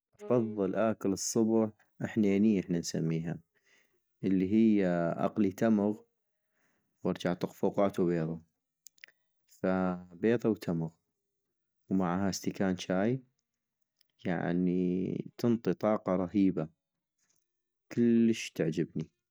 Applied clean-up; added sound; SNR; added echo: neural mask model DeepFilterNet 3.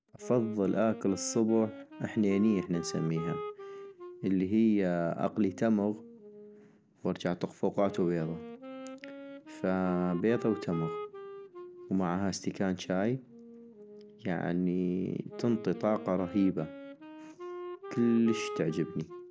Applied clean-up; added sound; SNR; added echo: none; Wind instrument, woodwind instrument; 13 dB; none.